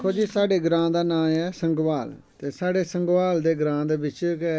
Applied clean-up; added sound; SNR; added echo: none; none; none; none.